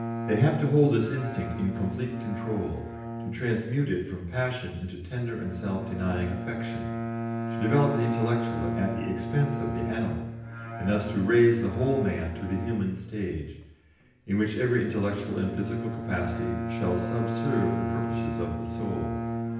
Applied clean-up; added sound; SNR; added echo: none; Bowed string instrument; 4 dB; reverberation time 0.9 s.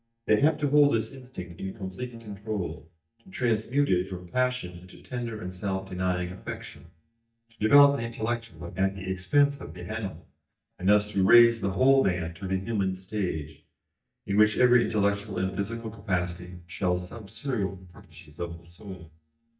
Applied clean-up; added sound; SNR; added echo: neural mask model DeepFilterNet 3.